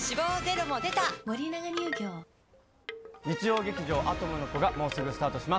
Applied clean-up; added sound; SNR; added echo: none; Wind chime / Wood; 12 dB; none.